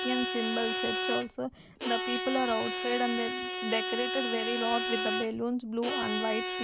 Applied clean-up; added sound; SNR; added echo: none; Bowed string instrument; 1 dB; none.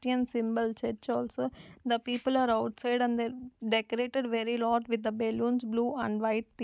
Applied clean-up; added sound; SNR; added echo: none; none; none; none.